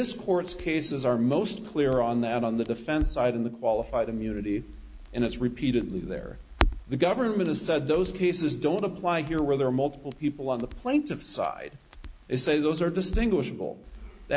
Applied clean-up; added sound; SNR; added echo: none; Crackle; 11 dB; none.